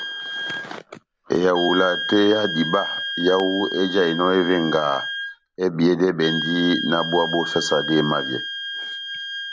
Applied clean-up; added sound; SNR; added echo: none; Wind instrument, woodwind instrument; 7 dB; none.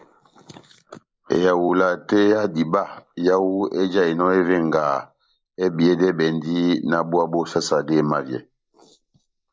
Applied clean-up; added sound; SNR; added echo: neural mask model Resemble Enhance denoiser.